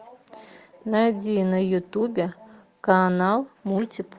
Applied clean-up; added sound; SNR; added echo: none; none; none; none.